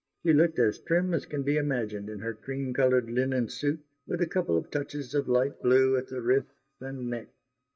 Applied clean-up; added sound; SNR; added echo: neural mask model DeepFilterNet 3.